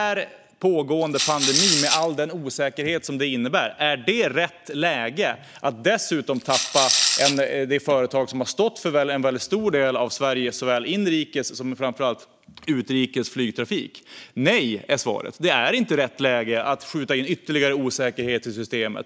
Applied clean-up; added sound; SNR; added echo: none; Rattle / Rattle (instrument); -1 dB; none.